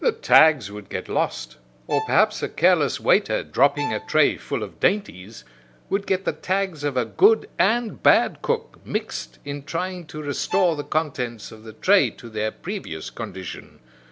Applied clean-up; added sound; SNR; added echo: none; Bowed string instrument; 12 dB; none.